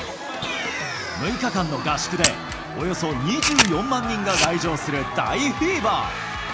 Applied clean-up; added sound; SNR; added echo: none; Camera; 2 dB; none.